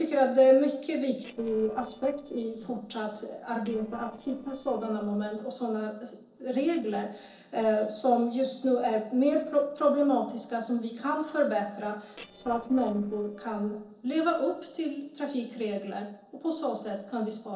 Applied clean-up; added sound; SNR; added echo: neural separator model SepFormer DNS4.